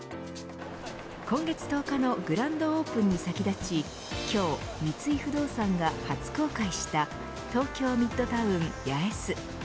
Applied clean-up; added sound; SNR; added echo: none; none; none; none.